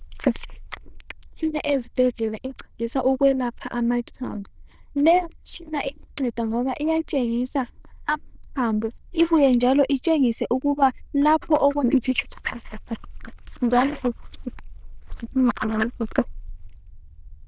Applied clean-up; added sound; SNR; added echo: neural diffusion model UNIVERSE++.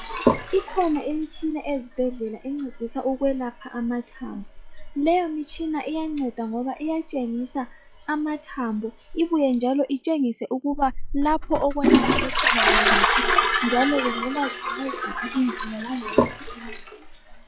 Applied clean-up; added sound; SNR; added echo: classical method log-MMSE.